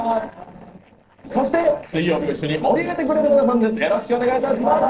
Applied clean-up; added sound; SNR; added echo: neural separator model SepFormer DNS4.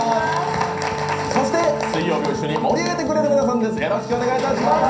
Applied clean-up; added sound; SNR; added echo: none; Wind instrument, woodwind instrument; 9 dB; reverberation time 0.6 s.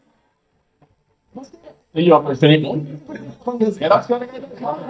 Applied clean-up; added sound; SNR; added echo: neural mask model DeepFilterNet 3.